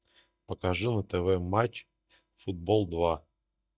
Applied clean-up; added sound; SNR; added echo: neural mask model DeepFilterNet 3.